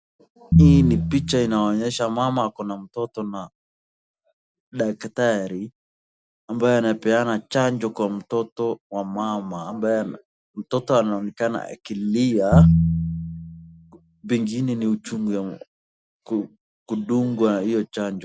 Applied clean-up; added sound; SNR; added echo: none; Piano; -4 dB; none.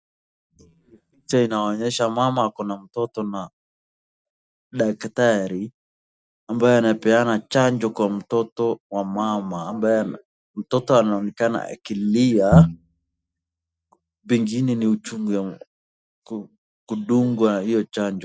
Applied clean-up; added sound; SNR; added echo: neural mask model DeepFilterNet 3.